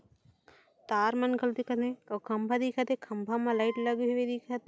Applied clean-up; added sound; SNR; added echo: none; Wind instrument, woodwind instrument; 17 dB; none.